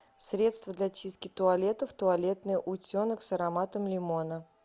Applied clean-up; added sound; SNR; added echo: none; none; none; none.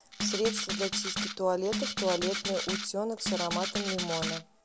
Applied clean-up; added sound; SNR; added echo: none; Rattle (instrument); 2 dB; none.